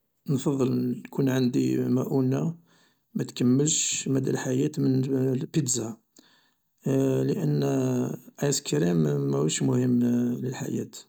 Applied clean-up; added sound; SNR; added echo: none; none; none; none.